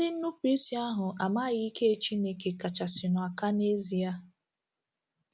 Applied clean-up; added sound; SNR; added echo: none; none; none; none.